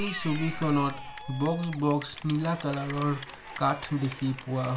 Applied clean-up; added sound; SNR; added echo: none; Cheering / Clapping; 14 dB; reverberation time 0.4 s.